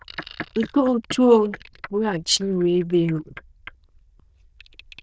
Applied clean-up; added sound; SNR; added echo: neural diffusion model UNIVERSE++.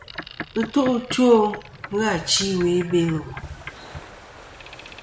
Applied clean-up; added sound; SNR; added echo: none; Boat, Water vehicle; 14 dB; none.